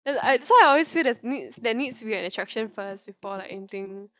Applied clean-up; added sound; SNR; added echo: neural mask model DeepFilterNet 3.